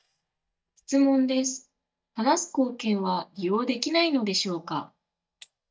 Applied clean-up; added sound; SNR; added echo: neural mask model DeepFilterNet 3.